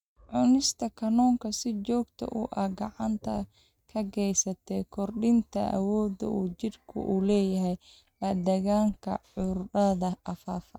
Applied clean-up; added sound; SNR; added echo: neural mask model RNNoise.